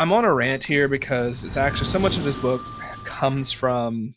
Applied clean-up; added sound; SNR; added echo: none; Sliding door; 11 dB; none.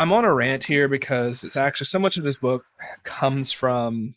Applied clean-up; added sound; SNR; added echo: neural mask model Resemble Enhance denoiser.